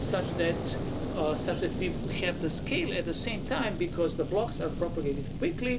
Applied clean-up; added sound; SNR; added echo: none; Fire; 4 dB; none.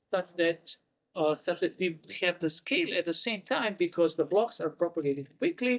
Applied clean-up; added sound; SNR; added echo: neural mask model DeepFilterNet 3.